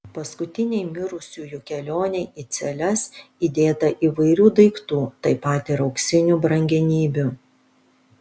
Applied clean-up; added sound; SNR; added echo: none; none; none; none.